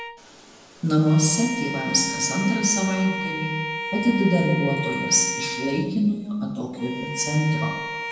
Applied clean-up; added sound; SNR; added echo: none; Bowed string instrument; 8 dB; reverberation time 0.9 s.